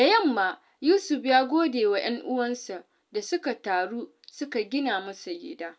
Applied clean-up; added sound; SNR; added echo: none; none; none; none.